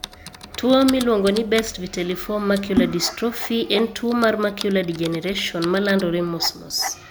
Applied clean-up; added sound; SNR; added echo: none; Typing; 11 dB; none.